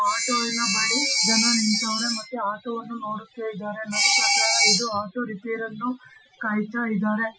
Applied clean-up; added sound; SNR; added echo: classical method Wiener filter.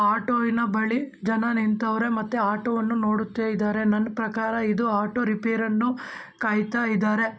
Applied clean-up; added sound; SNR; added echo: none; none; none; none.